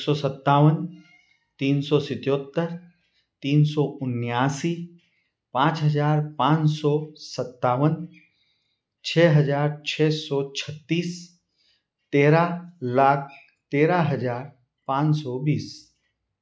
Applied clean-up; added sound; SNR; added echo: none; none; none; none.